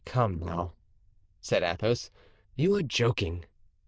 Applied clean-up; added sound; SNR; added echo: neural diffusion model UNIVERSE++.